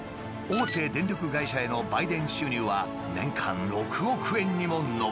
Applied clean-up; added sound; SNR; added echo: none; none; none; none.